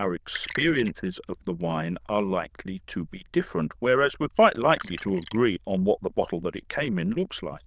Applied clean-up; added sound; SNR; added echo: neural diffusion model UNIVERSE++.